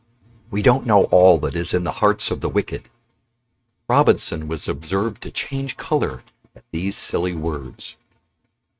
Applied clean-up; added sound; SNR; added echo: neural mask model RNNoise.